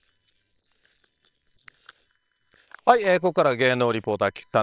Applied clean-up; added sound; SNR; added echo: neural separator model SepFormer WHAM!.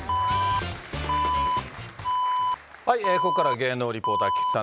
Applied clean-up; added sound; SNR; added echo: none; Alarm; -3 dB; none.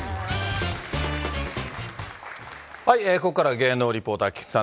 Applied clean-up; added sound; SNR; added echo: none; none; none; none.